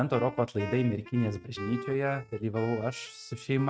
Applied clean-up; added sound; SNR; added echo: neural mask model RNNoise.